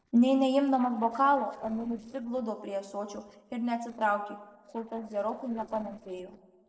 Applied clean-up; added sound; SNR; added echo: neural separator model SepFormer DNS4.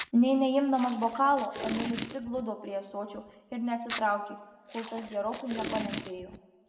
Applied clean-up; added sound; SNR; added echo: none; Packing tape, duct tape; 9 dB; reverberation time 1.2 s.